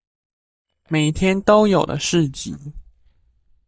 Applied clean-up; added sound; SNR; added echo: neural mask model DeepFilterNet 3.